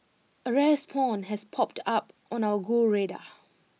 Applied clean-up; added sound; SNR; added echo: none; none; none; none.